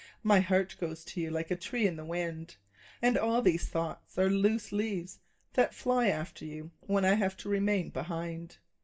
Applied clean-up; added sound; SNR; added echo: none; none; none; reverberation time 0.2 s.